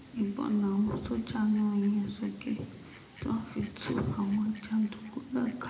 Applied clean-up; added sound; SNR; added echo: none; Fowl; 19 dB; reverberation time 0.6 s.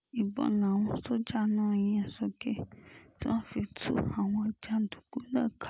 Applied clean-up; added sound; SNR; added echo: none; none; none; none.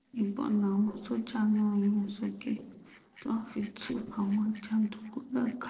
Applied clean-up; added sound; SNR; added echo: neural separator model SepFormer DNS4.